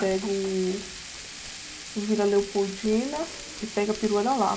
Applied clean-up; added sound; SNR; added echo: none; Frying (food); 12 dB; reverberation time 0.2 s.